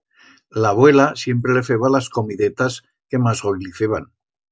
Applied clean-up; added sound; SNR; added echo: none; none; none; none.